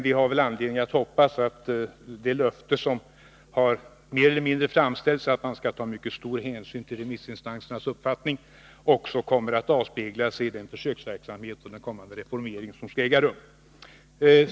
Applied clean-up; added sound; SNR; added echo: none; none; none; none.